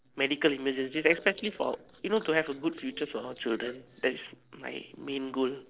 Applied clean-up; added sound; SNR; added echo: neural separator model SepFormer DNS4.